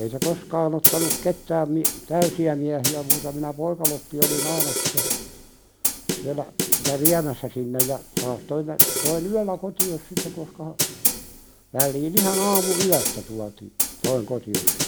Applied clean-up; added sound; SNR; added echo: none; Snare drum; -1 dB; none.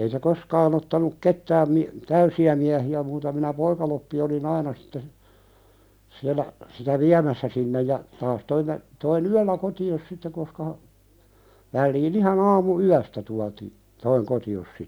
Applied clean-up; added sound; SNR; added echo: none; none; none; none.